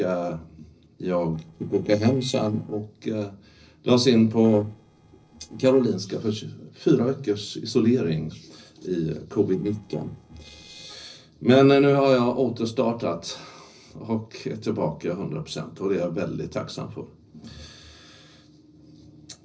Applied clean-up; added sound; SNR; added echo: neural separator model SepFormer DNS4.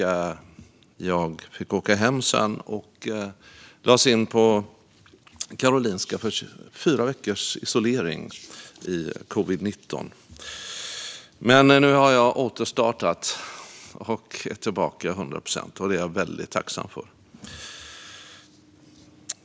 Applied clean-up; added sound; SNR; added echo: none; none; none; none.